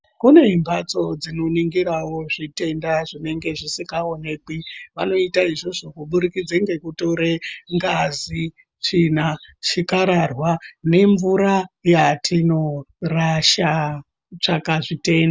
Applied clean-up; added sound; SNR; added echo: none; none; none; none.